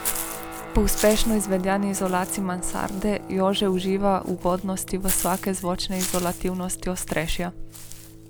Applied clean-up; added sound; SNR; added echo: none; Guitar + Walk, footsteps / Bird; 9 dB; none.